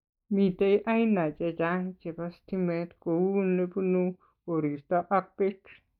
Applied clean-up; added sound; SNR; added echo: neural mask model DeepFilterNet 3.